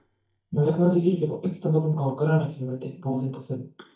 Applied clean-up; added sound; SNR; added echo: neural mask model DeepFilterNet 3.